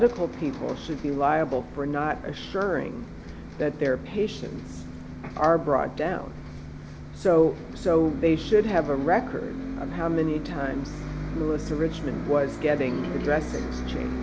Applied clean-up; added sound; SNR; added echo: none; Bus; 9 dB; none.